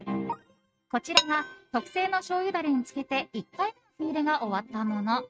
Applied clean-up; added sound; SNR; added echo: neural mask model RNNoise.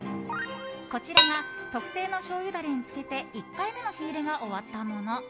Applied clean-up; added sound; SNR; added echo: none; Dishes, pots, and pans; -5 dB; none.